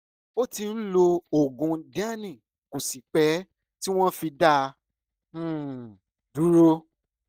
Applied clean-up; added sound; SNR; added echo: neural mask model DeepFilterNet 3.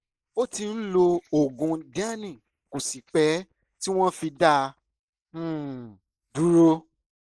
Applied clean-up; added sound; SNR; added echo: neural mask model Resemble Enhance denoiser.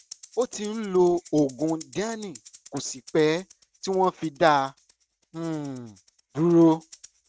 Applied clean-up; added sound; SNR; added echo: neural mask model RNNoise.